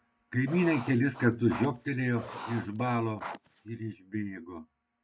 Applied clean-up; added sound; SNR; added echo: none; Writing; 13 dB; none.